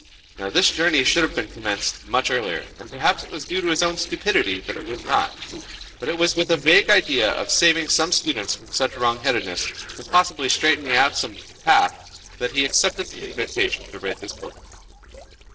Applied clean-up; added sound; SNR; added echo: neural separator model SepFormer DNS4.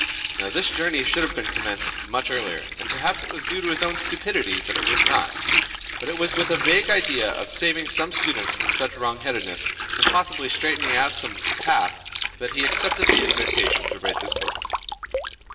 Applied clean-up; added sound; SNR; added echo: none; Water; -1 dB; reverberation time 0.8 s.